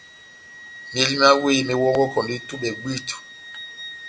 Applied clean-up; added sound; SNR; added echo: none; Wind instrument, woodwind instrument; 15 dB; none.